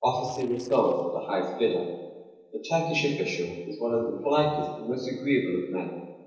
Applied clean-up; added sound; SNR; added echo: neural separator model SepFormer DNS4.